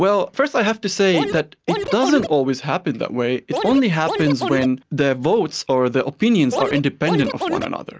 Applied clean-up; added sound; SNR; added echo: none; Scratching (performance technique); 6 dB; none.